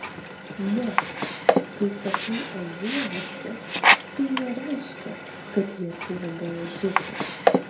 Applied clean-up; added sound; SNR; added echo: none; Sink (filling or washing); -4 dB; reverberation time 0.6 s.